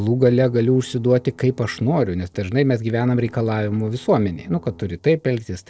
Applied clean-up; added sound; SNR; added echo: neural separator model SepFormer DNS4.